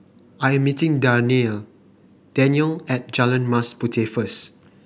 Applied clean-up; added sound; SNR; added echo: none; none; none; none.